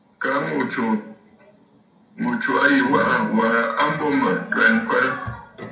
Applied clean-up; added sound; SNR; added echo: none; none; none; reverberation time 0.4 s.